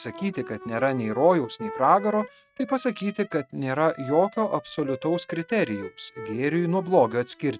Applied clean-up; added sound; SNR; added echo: neural mask model RNNoise.